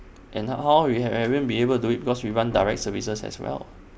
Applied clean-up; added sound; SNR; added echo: none; none; none; none.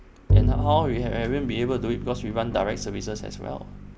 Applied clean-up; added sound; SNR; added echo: none; Bowed string instrument; -2 dB; none.